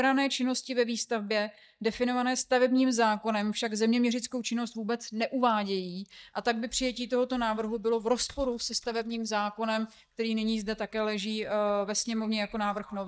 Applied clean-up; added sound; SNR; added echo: neural mask model DeepFilterNet 3.